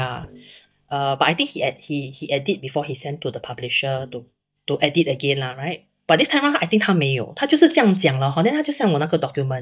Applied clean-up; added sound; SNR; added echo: neural mask model DeepFilterNet 3.